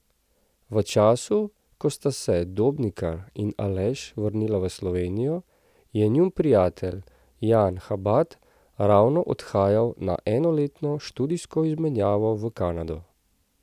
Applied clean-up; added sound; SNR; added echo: none; none; none; none.